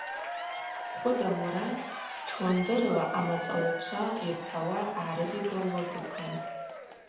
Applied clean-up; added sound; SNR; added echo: none; Applause / Crowd / Cheering; 7 dB; reverberation time 0.7 s.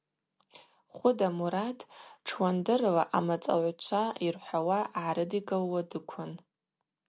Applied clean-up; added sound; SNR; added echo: none; none; none; none.